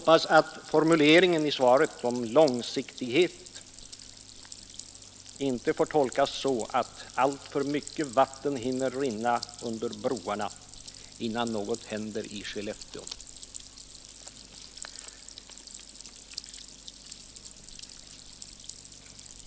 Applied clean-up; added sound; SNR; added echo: none; Stream; 17 dB; none.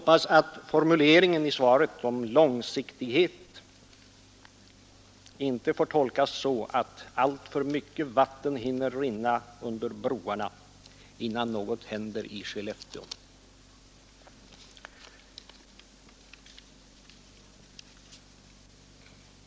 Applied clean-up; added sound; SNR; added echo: none; none; none; none.